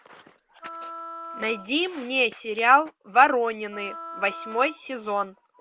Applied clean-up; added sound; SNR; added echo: none; Wind instrument, woodwind instrument; 15 dB; none.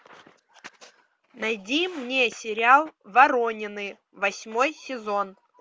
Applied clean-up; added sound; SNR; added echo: none; none; none; none.